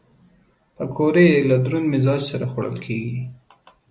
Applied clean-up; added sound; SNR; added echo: none; none; none; none.